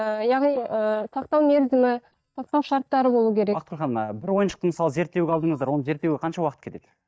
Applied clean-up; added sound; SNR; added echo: neural mask model DeepFilterNet 3.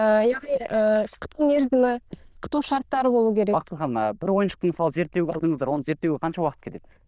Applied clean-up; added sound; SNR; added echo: neural diffusion model UNIVERSE++.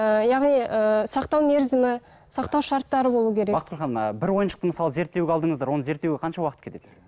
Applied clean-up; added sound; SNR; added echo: none; none; none; none.